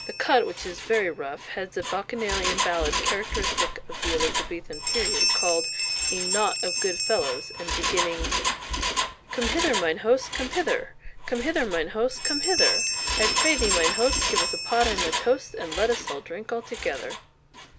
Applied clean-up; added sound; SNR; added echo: none; Bell + Engine; 0 dB; none.